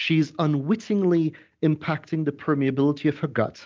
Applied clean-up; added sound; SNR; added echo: none; none; none; none.